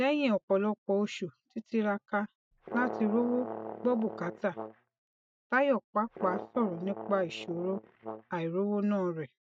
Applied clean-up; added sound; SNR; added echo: neural mask model RNNoise.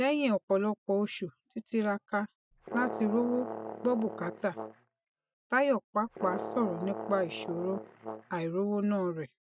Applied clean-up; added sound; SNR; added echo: none; Brass instrument; 9 dB; none.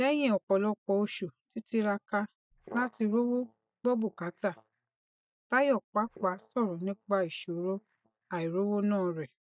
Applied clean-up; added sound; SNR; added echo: neural mask model DeepFilterNet 3.